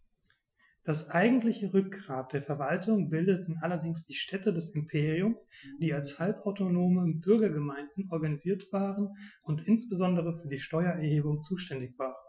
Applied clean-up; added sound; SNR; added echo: classical method Wiener filter.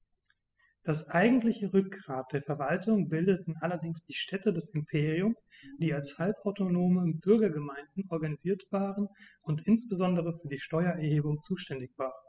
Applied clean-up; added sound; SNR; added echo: classical method spectral subtraction.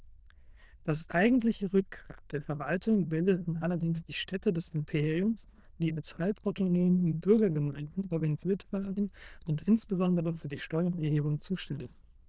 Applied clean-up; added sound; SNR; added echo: neural diffusion model UNIVERSE++.